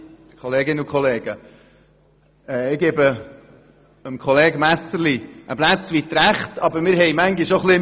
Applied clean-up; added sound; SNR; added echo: none; none; none; none.